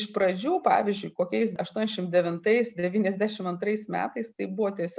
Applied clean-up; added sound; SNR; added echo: none; none; none; none.